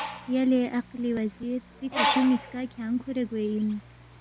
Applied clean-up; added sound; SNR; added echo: none; Bird; 7 dB; none.